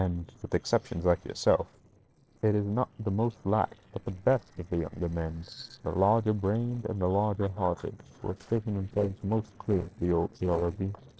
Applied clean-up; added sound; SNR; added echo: neural separator model SepFormer DNS4.